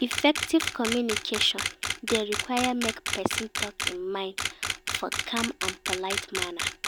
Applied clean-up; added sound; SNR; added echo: none; Camera; 2 dB; none.